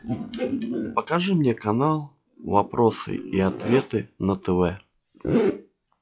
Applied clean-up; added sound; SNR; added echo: classical method log-MMSE.